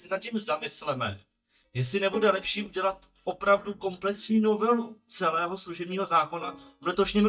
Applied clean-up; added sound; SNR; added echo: neural mask model DeepFilterNet 3.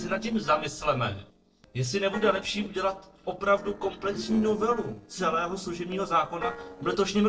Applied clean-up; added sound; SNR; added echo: neural separator model SepFormer DNS4.